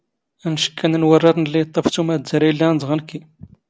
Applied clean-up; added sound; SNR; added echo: none; none; none; none.